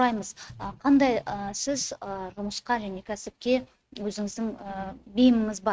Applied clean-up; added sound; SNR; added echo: neural mask model RNNoise.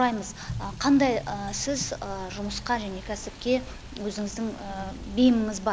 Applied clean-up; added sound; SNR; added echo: none; Motor vehicle (road) / Rain; 13 dB; none.